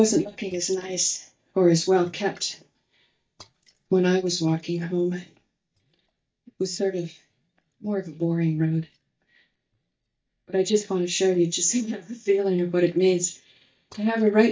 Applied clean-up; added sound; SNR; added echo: neural mask model DeepFilterNet 3.